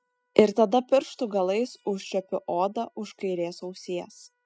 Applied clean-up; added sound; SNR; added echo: classical method spectral subtraction.